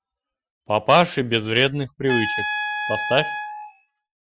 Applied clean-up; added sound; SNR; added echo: classical method Wiener filter.